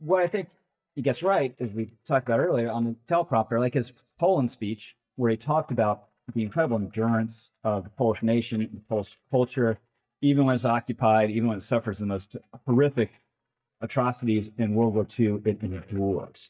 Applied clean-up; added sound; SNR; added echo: neural mask model DeepFilterNet 3.